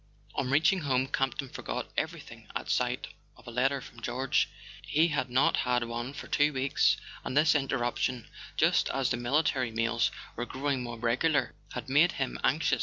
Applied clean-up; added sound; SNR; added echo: none; none; none; none.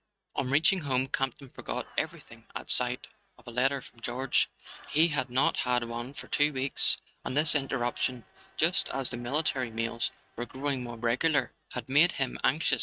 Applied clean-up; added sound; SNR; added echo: neural mask model RNNoise.